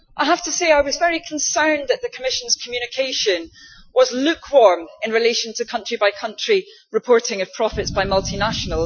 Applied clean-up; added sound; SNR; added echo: classical method Wiener filter.